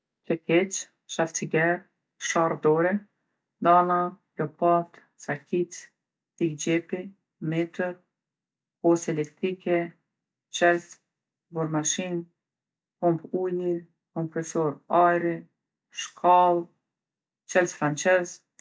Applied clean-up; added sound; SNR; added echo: none; none; none; none.